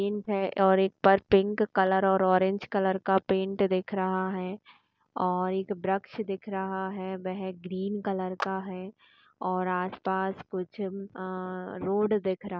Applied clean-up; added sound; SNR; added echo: neural mask model DeepFilterNet 3.